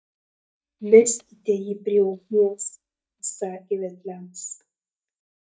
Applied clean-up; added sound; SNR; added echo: neural mask model DeepFilterNet 3.